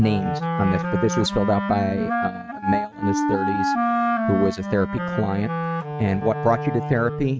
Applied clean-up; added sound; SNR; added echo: neural mask model RNNoise.